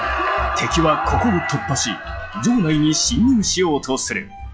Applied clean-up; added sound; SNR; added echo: classical method log-MMSE.